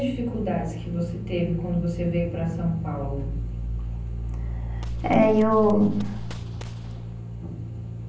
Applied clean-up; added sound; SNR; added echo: none; Gunshot, gunfire; 9 dB; reverberation time 0.6 s.